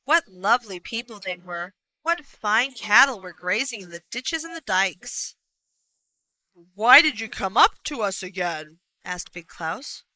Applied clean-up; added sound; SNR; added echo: neural mask model Resemble Enhance denoiser.